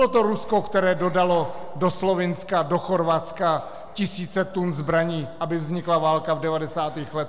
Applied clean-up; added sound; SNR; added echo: none; Breathing; 14 dB; none.